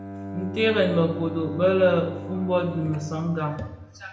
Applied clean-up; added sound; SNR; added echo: none; Bowed string instrument; 10 dB; reverberation time 0.8 s.